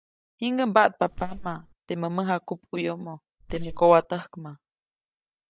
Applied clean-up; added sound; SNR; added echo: neural mask model DeepFilterNet 3.